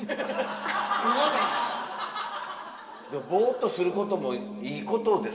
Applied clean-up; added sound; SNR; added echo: none; Bass guitar; 15 dB; reverberation time 2.2 s.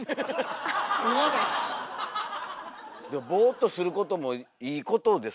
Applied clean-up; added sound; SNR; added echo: none; none; none; none.